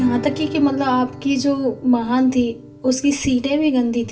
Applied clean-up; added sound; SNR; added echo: none; Guitar; 15 dB; reverberation time 0.2 s.